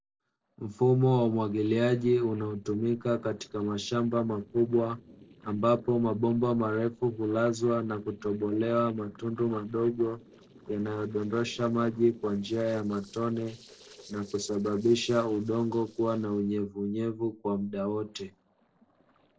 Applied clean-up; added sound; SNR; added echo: neural separator model SepFormer DNS4.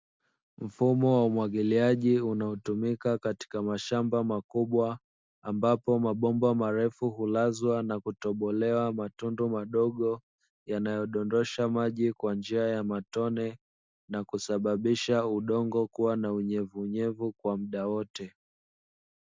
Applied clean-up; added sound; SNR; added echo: none; none; none; none.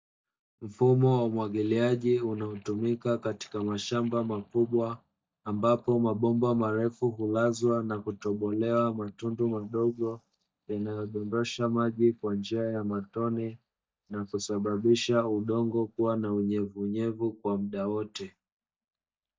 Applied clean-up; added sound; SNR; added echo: neural mask model DeepFilterNet 3.